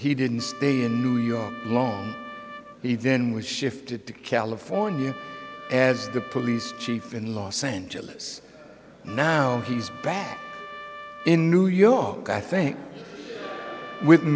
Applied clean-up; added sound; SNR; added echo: none; Trumpet; 17 dB; none.